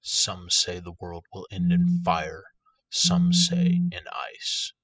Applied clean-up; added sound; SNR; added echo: classical method spectral subtraction.